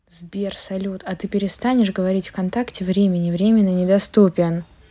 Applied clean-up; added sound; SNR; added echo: none; none; none; none.